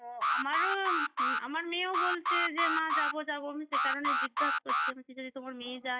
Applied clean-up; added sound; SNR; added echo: classical method log-MMSE.